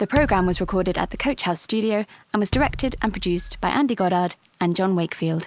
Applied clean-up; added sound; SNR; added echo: none; Bass drum; 10 dB; none.